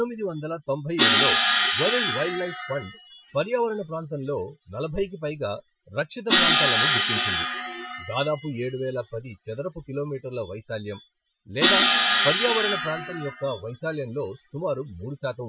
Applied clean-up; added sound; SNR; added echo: classical method Wiener filter.